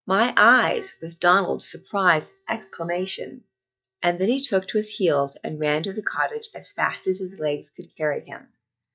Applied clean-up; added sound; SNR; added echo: neural mask model DeepFilterNet 3.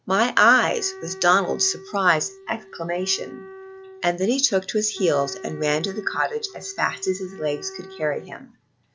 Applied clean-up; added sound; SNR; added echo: none; Wind instrument, woodwind instrument; 17 dB; none.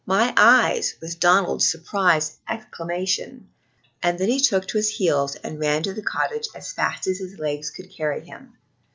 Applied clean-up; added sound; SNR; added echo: none; none; none; none.